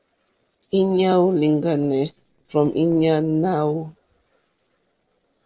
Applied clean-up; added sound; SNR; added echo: neural separator model SepFormer DNS4.